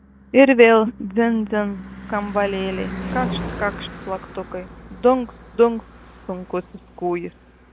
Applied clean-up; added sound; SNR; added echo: none; Car passing by / Engine / Truck; 13 dB; none.